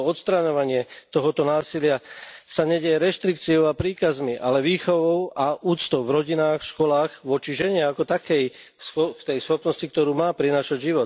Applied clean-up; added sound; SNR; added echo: none; none; none; none.